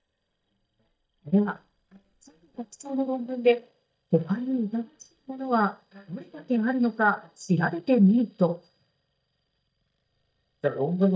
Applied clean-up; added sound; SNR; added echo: neural mask model DeepFilterNet 3.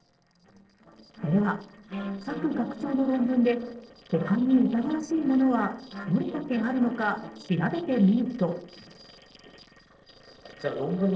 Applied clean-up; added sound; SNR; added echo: neural separator model SepFormer DNS4.